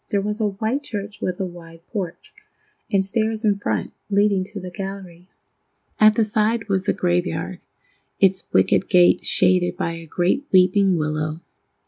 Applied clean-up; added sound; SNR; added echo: none; none; none; none.